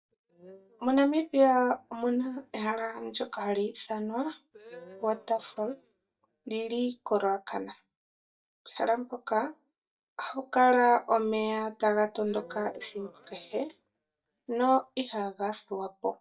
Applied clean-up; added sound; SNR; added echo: neural mask model DeepFilterNet 3.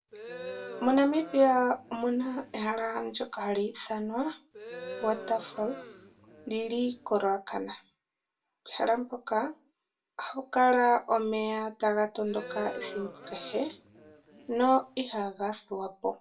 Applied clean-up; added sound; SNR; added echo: none; Crowd; 14 dB; reverberation time 0.2 s.